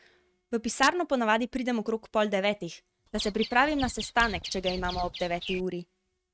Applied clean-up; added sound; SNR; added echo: neural mask model RNNoise.